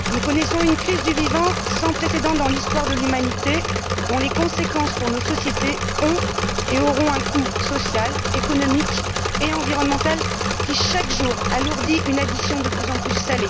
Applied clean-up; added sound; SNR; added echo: none; Engine / Mechanisms; 0 dB; none.